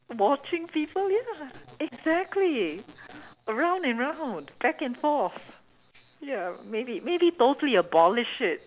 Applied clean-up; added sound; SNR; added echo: none; none; none; none.